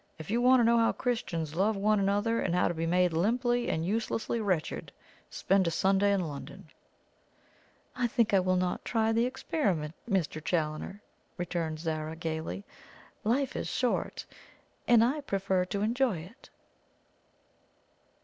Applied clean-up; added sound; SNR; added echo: none; none; none; none.